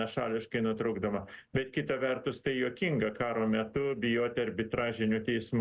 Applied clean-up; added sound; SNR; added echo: none; none; none; none.